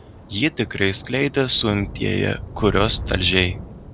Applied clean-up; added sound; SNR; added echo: none; Thunder / Rain; 10 dB; none.